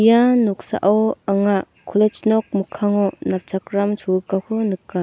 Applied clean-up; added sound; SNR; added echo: none; none; none; none.